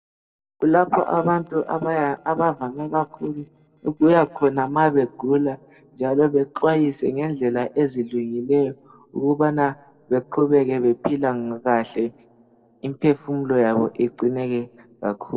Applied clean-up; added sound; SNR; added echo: neural separator model SepFormer DNS4.